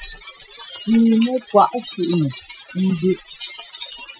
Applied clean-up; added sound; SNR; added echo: classical method Wiener filter.